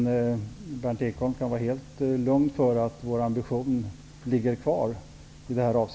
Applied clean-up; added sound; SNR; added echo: none; none; none; none.